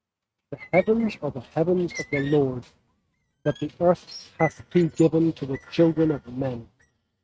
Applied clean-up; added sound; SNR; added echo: neural mask model RNNoise.